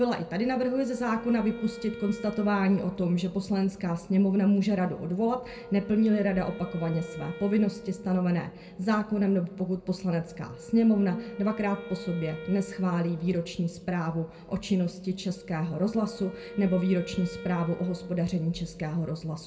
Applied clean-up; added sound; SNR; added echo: none; Wind instrument, woodwind instrument; 17 dB; reverberation time 0.2 s.